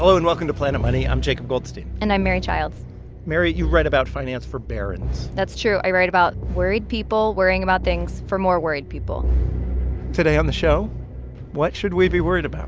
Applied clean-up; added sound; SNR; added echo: none; none; none; none.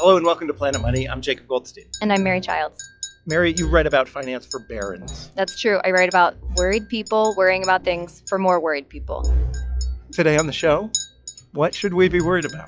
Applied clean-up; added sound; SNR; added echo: classical method log-MMSE.